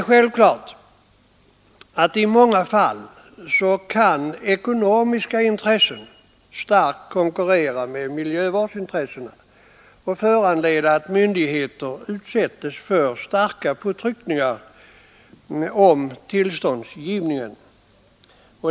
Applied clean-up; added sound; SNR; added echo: none; none; none; none.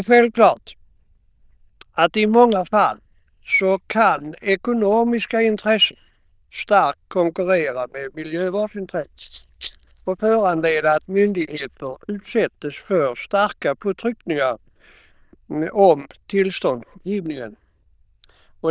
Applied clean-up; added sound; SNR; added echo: neural diffusion model UNIVERSE++.